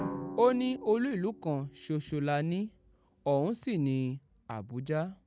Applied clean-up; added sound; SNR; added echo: none; Drum; 14 dB; none.